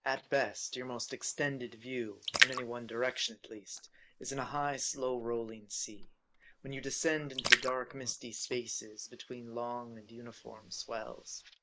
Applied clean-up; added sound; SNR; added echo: neural mask model Resemble Enhance denoiser.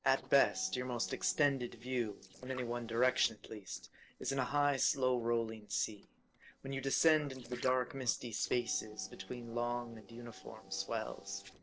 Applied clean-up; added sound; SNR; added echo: neural separator model SepFormer DNS4.